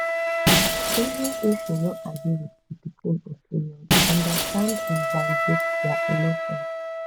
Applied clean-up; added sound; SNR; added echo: none; Shatter + Wind instrument, woodwind instrument; -2 dB; none.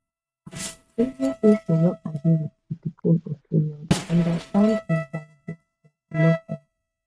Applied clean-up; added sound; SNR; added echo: neural mask model RNNoise.